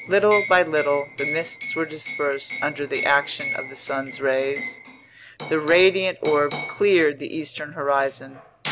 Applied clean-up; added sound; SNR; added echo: none; Liquid; 11 dB; none.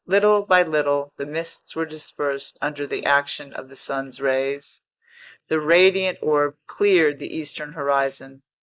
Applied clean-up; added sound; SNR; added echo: neural mask model Resemble Enhance denoiser.